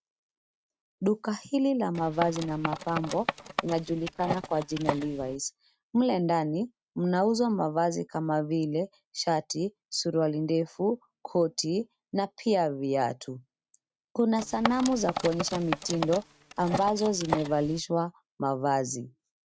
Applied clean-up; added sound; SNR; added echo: neural mask model RNNoise.